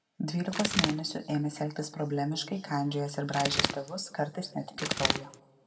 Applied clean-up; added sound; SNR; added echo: none; Bird; -1 dB; reverberation time 1.0 s.